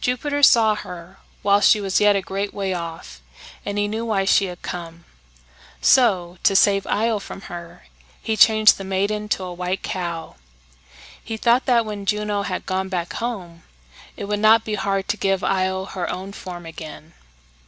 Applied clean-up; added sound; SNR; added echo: none; none; none; none.